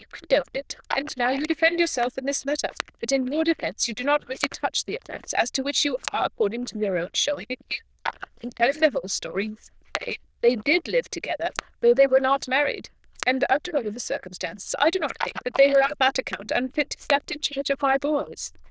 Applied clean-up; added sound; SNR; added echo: neural diffusion model UNIVERSE++.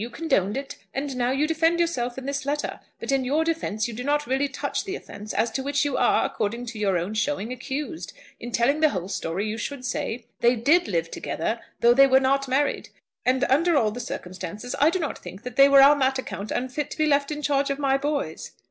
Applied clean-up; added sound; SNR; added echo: none; none; none; none.